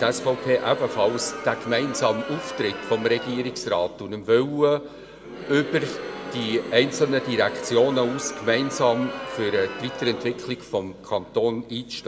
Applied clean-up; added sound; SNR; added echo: none; Crowd; 10 dB; reverberation time 0.9 s.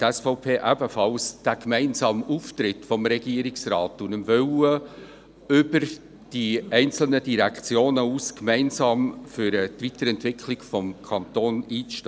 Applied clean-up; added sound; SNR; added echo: none; none; none; none.